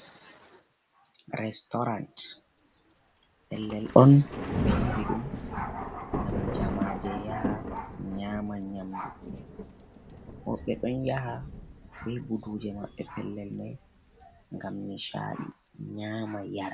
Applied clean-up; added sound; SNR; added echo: none; Thunder; 7 dB; none.